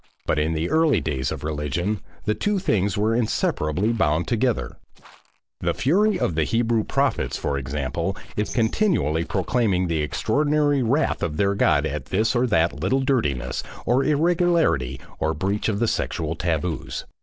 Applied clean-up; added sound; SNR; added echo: neural separator model SepFormer DNS4.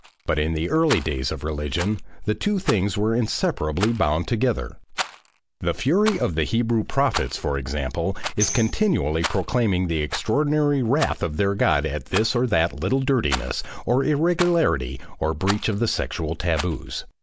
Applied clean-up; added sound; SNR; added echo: none; Tambourine + Rattle; 13 dB; none.